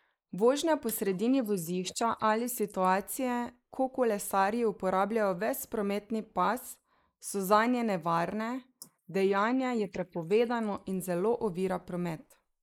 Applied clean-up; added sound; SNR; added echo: neural mask model Resemble Enhance denoiser.